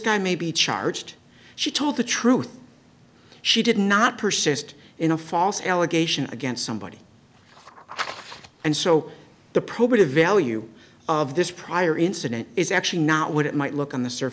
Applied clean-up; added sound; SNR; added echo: none; none; none; none.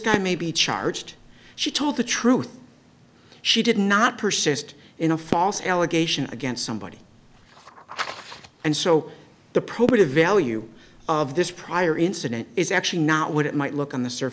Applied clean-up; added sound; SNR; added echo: none; Fireworks; 13 dB; none.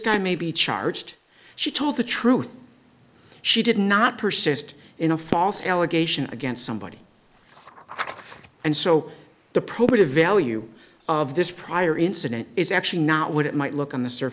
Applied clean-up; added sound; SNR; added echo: neural mask model Resemble Enhance denoiser.